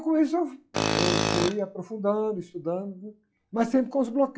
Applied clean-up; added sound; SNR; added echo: classical method log-MMSE.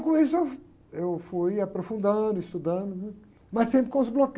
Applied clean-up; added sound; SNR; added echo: none; none; none; none.